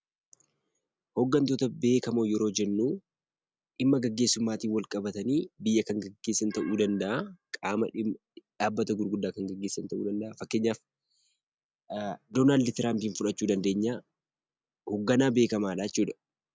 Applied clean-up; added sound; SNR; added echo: none; none; none; none.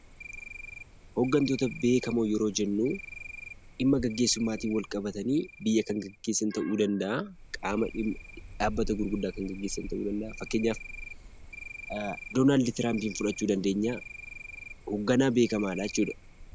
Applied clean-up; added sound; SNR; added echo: none; Cricket; 14 dB; none.